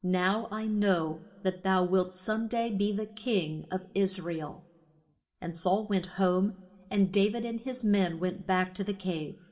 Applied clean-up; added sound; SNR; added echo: none; none; none; reverberation time 1.4 s.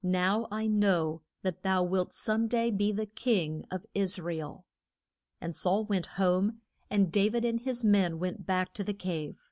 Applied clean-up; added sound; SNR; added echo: none; none; none; none.